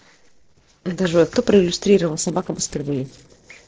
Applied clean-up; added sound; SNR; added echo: neural separator model SepFormer DNS4.